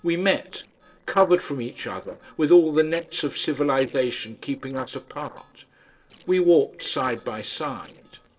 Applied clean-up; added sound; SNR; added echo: neural separator model SepFormer DNS4.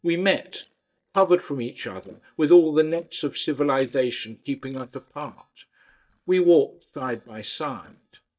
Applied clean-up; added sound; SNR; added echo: neural mask model DeepFilterNet 3.